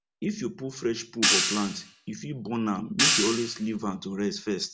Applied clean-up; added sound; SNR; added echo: none; Hi-hat; -2 dB; none.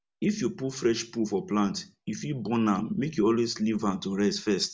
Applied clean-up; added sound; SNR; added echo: none; none; none; none.